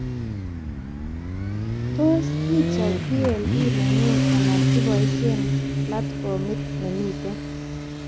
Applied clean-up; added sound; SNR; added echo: none; Motorcycle; -5 dB; none.